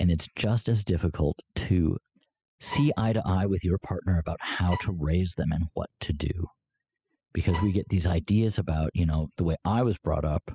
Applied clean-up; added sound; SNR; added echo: classical method spectral subtraction.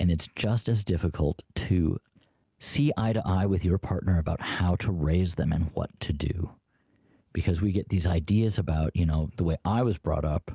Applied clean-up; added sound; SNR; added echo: none; none; none; none.